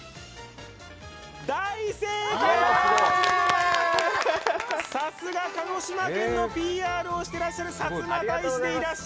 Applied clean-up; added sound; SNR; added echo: none; none; none; none.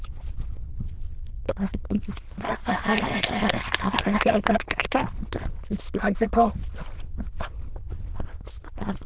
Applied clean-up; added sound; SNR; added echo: neural diffusion model UNIVERSE++.